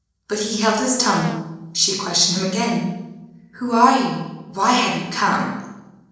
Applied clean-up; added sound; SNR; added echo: neural separator model SepFormer DNS4.